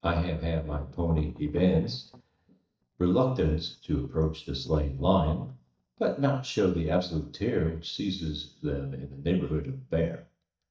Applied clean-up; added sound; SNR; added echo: neural mask model DeepFilterNet 3.